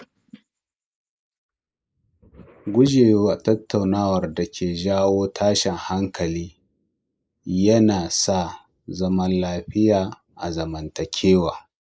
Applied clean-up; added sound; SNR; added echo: neural mask model Resemble Enhance denoiser.